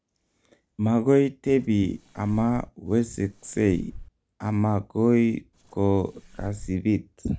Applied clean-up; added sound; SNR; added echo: none; Fireworks; 18 dB; none.